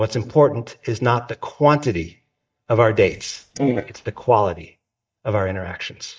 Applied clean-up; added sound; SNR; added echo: neural mask model DeepFilterNet 3.